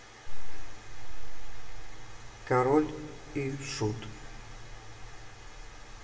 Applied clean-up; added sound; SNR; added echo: none; none; none; reverberation time 2.0 s.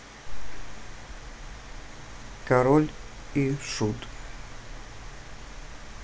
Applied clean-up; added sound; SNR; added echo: none; none; none; none.